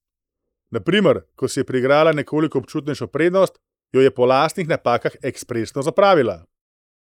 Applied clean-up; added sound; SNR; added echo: neural mask model Resemble Enhance denoiser.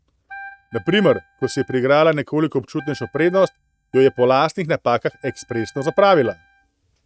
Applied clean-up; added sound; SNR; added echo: neural mask model RNNoise.